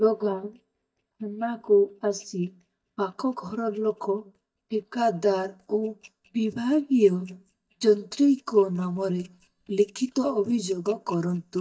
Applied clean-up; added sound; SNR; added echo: neural mask model DeepFilterNet 3.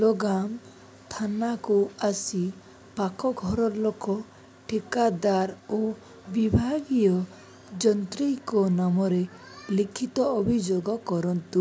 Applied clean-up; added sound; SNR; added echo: none; none; none; none.